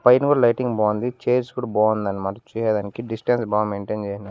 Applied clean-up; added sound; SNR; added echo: neural mask model Resemble Enhance denoiser.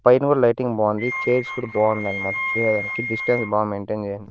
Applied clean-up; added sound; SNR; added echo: neural diffusion model UNIVERSE++.